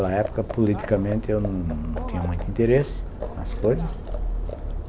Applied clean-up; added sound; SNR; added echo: none; Livestock, farm animals, working animals; 5 dB; none.